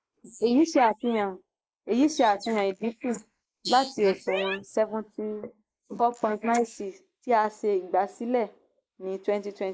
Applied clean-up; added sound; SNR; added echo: neural mask model Resemble Enhance denoiser.